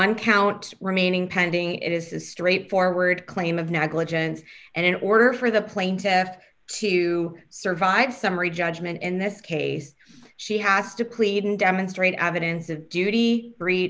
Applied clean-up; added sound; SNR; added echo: none; none; none; none.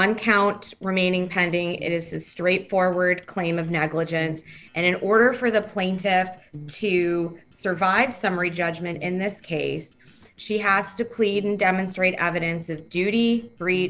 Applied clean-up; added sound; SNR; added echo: neural separator model SepFormer DNS4.